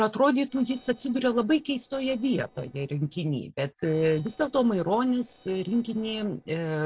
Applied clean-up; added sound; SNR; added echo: neural separator model SepFormer DNS4.